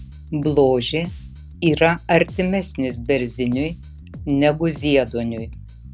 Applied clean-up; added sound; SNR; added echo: none; Bass guitar; 15 dB; none.